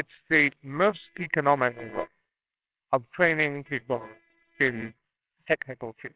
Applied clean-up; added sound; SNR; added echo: neural separator model SepFormer WHAMR!.